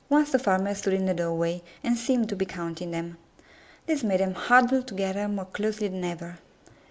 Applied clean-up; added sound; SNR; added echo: none; none; none; none.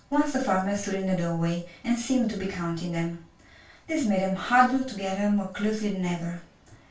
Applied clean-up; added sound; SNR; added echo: none; none; none; reverberation time 0.2 s.